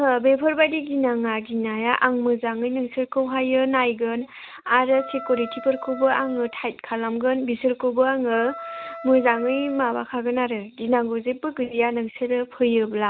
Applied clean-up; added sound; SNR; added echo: none; Wind instrument, woodwind instrument; 14 dB; none.